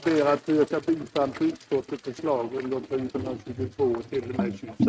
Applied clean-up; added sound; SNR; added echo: neural mask model RNNoise.